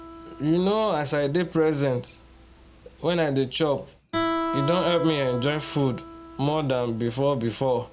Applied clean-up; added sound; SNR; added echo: none; Guitar; 10 dB; none.